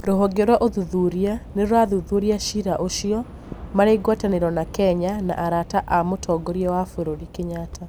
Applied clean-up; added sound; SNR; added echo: none; Subway, metro, underground / Train; 16 dB; none.